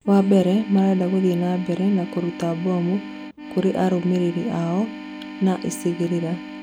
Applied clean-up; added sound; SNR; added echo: none; Organ; 13 dB; none.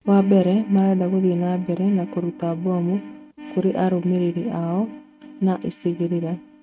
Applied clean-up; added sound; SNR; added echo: neural mask model RNNoise.